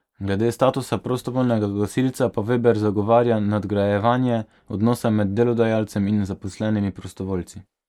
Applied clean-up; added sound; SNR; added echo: neural mask model Resemble Enhance denoiser.